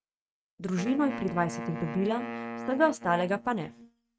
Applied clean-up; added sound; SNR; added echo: neural mask model RNNoise.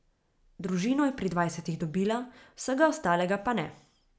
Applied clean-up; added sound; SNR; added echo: none; none; none; none.